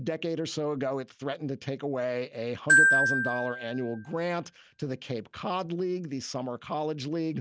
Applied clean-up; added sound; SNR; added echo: none; Glockenspiel; -5 dB; none.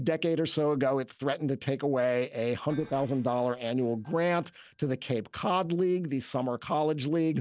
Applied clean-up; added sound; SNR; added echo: neural separator model SepFormer DNS4.